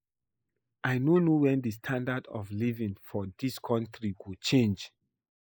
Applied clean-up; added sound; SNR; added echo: neural mask model Resemble Enhance denoiser.